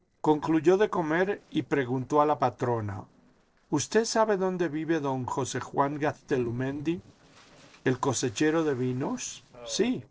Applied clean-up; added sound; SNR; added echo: neural separator model SepFormer DNS4.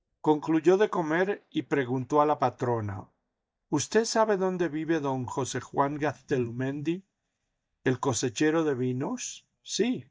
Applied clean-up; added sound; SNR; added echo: neural mask model DeepFilterNet 3.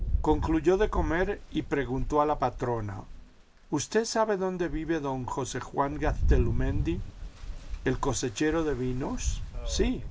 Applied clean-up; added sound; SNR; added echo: none; Rain; 3 dB; none.